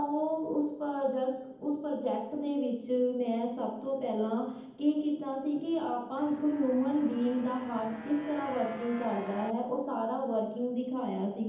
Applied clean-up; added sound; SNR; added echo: none; Motorcycle; 15 dB; reverberation time 0.8 s.